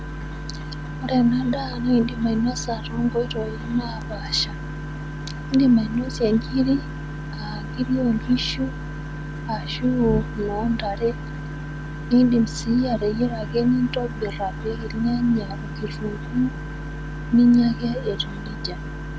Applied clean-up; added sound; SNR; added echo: none; Engine; 16 dB; none.